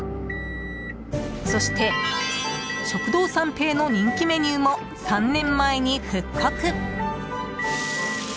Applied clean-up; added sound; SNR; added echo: none; Motor vehicle (road) / Engine; 7 dB; none.